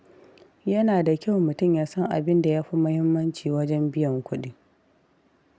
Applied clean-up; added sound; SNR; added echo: none; none; none; none.